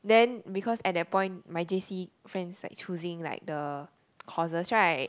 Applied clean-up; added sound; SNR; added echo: none; none; none; none.